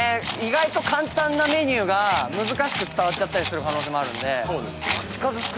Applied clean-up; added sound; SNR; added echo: none; Rattle; 6 dB; none.